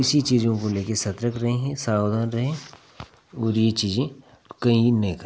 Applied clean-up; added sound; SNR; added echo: none; none; none; none.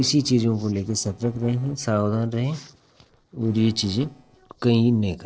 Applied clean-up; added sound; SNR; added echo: neural separator model SepFormer DNS4.